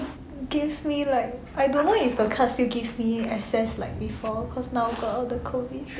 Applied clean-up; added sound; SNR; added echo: none; Hiss; 18 dB; none.